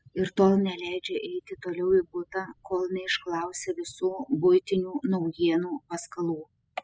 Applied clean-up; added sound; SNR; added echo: classical method spectral subtraction.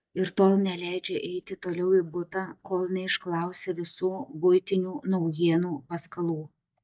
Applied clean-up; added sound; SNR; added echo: neural mask model DeepFilterNet 3.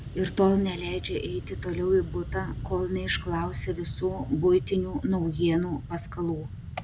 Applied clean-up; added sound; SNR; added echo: none; Fixed-wing aircraft, airplane; 9 dB; none.